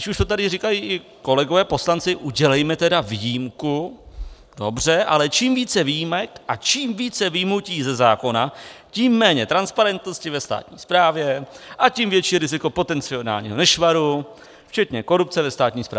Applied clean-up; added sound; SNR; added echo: none; none; none; none.